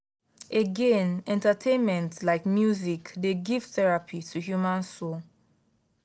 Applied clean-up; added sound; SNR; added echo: none; none; none; none.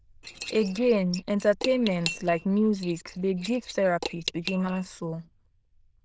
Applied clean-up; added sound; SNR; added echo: neural diffusion model UNIVERSE++.